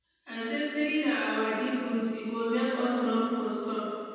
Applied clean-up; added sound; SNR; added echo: none; none; none; reverberation time 2.0 s.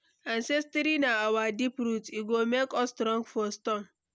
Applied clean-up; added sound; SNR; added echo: none; none; none; none.